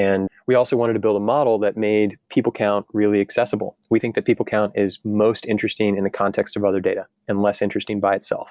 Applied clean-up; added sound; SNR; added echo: none; none; none; none.